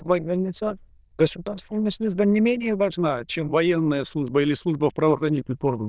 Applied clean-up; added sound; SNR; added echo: neural diffusion model UNIVERSE++.